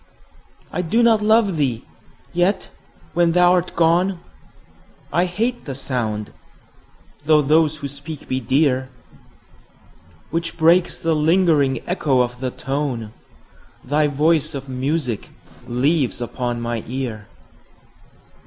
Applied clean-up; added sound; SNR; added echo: none; none; none; none.